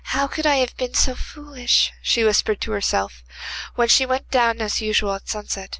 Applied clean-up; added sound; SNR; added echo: none; none; none; none.